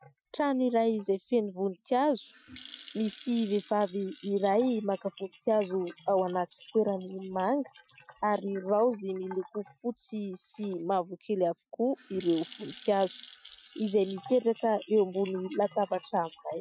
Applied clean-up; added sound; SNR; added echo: classical method Wiener filter.